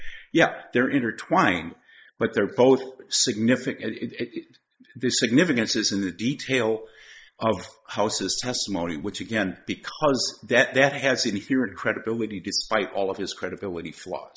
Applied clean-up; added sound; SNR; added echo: neural mask model Resemble Enhance denoiser.